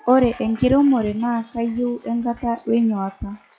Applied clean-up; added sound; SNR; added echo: classical method log-MMSE.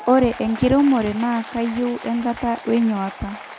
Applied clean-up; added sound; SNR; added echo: none; Applause / Crowd; 16 dB; none.